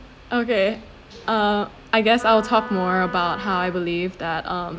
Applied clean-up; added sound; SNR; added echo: none; Wind instrument, woodwind instrument; 13 dB; none.